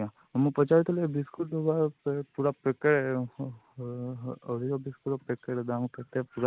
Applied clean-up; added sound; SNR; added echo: neural mask model Resemble Enhance denoiser.